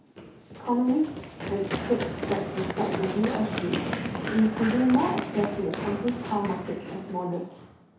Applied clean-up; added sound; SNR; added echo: none; Run; 5 dB; reverberation time 0.5 s.